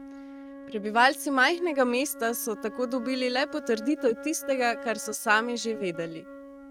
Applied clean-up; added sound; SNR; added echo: neural mask model RNNoise.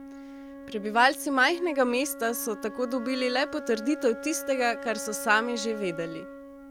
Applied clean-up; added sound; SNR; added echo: none; Wind instrument, woodwind instrument; 12 dB; none.